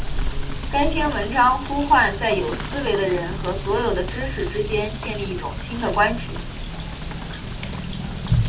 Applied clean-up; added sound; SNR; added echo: none; Motor vehicle (road) / Rain; 3 dB; reverberation time 0.2 s.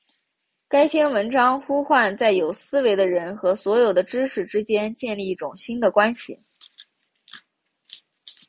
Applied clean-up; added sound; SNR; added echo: none; none; none; none.